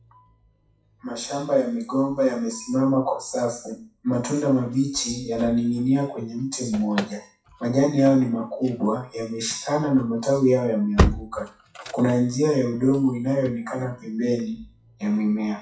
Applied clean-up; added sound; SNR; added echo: classical method WPE with log-MMSE.